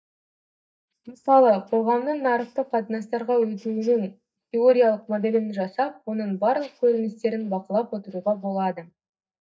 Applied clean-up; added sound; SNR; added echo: neural mask model DeepFilterNet 3.